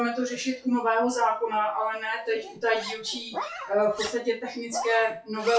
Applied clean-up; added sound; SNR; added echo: classical method WPE with log-MMSE.